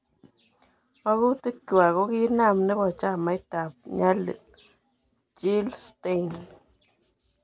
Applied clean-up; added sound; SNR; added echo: none; none; none; none.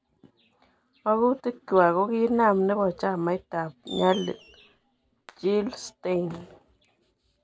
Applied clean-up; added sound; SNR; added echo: none; Fireworks; 18 dB; none.